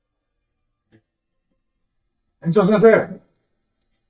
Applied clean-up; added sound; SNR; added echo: neural mask model DeepFilterNet 3.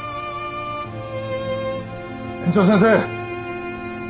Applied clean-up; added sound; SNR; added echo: none; none; none; none.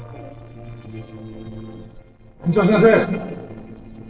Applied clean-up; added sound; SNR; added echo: neural separator model SepFormer DNS4.